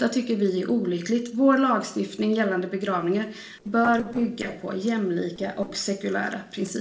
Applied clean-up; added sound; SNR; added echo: neural separator model SepFormer DNS4.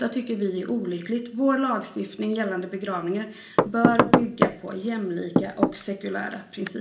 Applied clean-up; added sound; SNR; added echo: none; Knock / Wood; -2 dB; reverberation time 0.5 s.